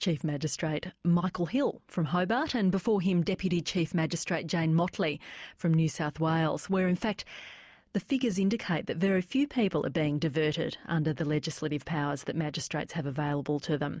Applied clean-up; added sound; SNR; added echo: none; none; none; none.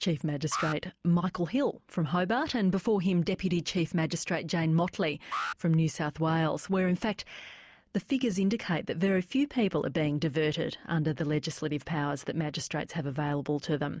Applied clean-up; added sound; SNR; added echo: neural mask model Resemble Enhance denoiser.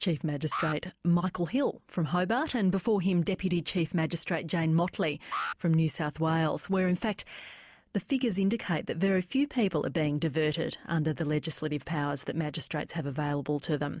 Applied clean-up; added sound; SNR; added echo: none; Alarm; 12 dB; none.